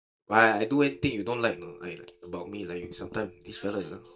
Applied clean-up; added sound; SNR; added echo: neural mask model DeepFilterNet 3.